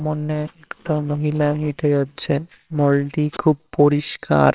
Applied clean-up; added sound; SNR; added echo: neural separator model SepFormer WHAMR!.